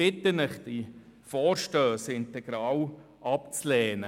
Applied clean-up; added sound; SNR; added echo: none; none; none; none.